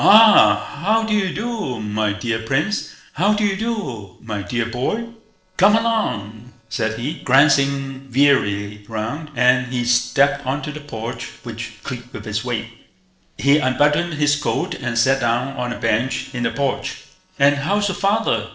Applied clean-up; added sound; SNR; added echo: neural separator model SepFormer DNS4.